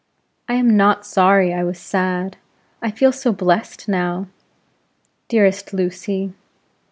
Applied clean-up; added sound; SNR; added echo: none; none; none; none.